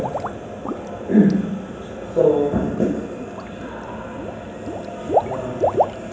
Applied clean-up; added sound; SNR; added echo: none; Water / Liquid; 5 dB; reverberation time 0.7 s.